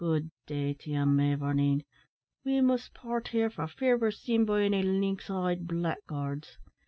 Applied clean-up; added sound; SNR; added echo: none; none; none; none.